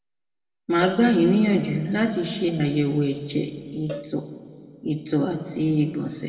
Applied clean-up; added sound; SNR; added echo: none; Cowbell; 19 dB; reverberation time 2.0 s.